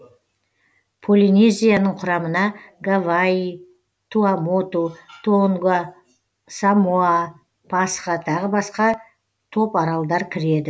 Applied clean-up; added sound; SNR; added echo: none; none; none; none.